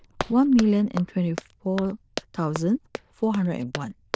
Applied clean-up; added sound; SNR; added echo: neural diffusion model UNIVERSE++.